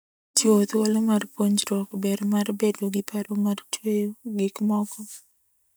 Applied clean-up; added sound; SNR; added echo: neural mask model DeepFilterNet 3.